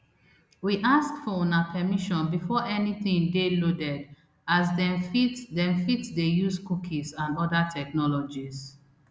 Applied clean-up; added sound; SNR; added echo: none; none; none; none.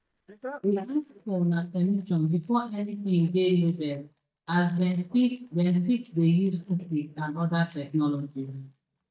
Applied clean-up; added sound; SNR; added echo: neural mask model DeepFilterNet 3.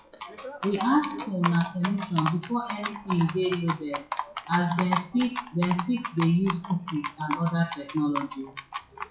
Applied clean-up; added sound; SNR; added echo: classical method WPE with log-MMSE.